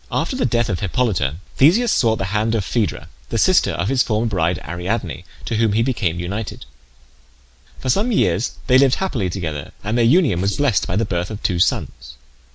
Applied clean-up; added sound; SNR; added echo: neural mask model Resemble Enhance denoiser.